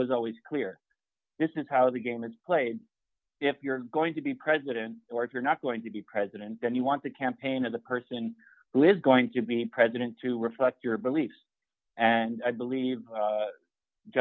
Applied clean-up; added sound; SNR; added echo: none; none; none; none.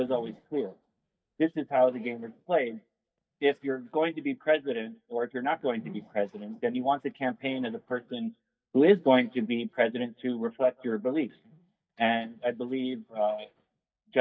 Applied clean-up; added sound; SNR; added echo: neural mask model DeepFilterNet 3.